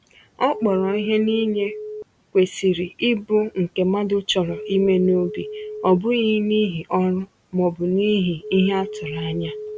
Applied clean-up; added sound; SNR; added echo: none; Telephone; 14 dB; none.